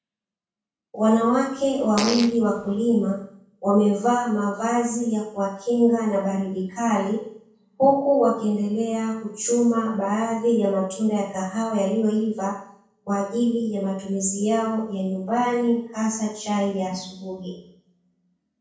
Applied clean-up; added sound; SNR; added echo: none; Fart; 8 dB; reverberation time 0.6 s.